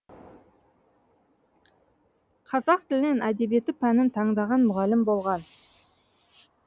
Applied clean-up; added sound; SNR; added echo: none; none; none; none.